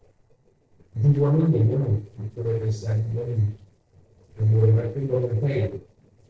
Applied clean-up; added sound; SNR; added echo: neural separator model SepFormer DNS4.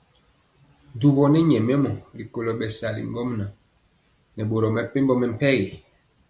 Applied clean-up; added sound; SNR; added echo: none; none; none; none.